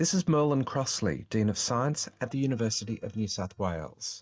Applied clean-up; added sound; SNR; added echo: neural mask model DeepFilterNet 3.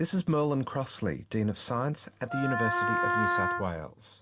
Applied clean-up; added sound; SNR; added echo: none; Wind instrument, woodwind instrument; -1 dB; none.